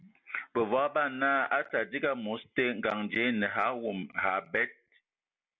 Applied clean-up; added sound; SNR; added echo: none; none; none; none.